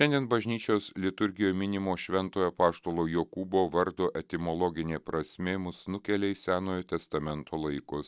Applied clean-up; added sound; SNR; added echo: none; none; none; none.